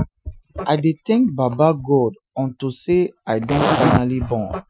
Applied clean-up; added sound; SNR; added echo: classical method Wiener filter.